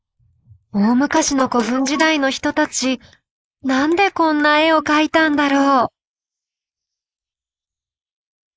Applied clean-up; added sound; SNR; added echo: neural mask model Resemble Enhance denoiser.